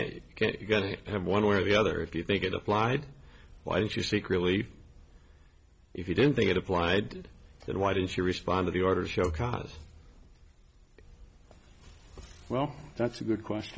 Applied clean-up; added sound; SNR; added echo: none; none; none; none.